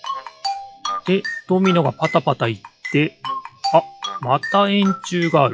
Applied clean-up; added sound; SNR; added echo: classical method log-MMSE.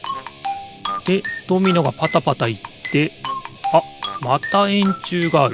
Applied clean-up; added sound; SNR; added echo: none; Guitar; 20 dB; none.